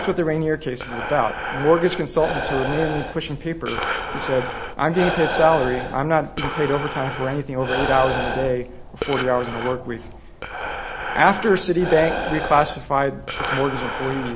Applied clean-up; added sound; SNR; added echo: none; Breathing; 6 dB; none.